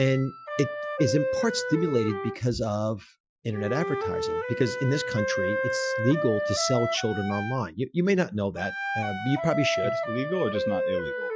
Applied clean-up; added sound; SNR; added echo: classical method Wiener filter.